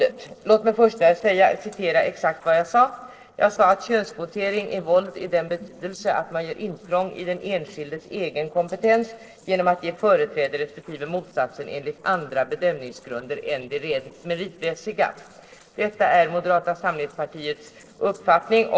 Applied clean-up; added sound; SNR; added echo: neural separator model SepFormer DNS4.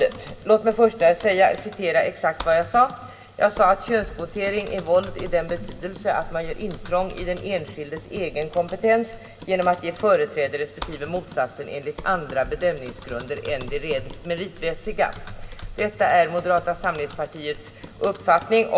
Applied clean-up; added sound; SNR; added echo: none; Typing; 14 dB; reverberation time 1.1 s.